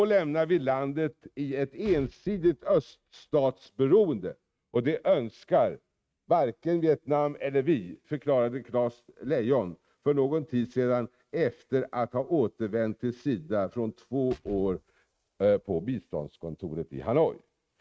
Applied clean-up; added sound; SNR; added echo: neural mask model RNNoise.